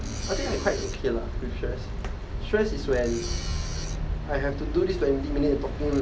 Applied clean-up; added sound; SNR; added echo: none; Tools; 17 dB; none.